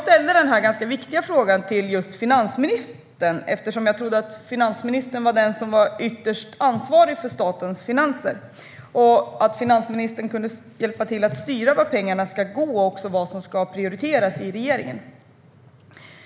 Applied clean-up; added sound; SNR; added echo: none; none; none; none.